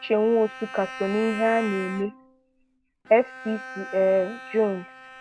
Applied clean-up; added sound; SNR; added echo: none; Bowed string instrument; 14 dB; none.